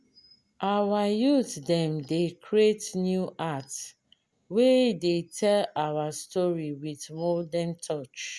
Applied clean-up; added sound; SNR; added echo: none; none; none; none.